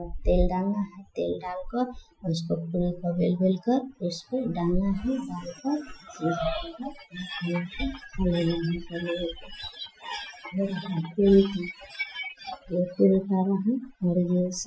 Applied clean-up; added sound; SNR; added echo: classical method Wiener filter.